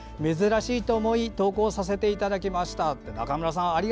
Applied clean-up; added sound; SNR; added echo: none; none; none; none.